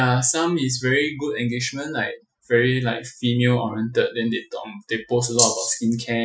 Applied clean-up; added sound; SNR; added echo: classical method Wiener filter.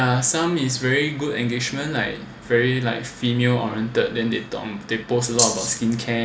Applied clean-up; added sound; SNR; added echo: none; Rattle (instrument); 0 dB; none.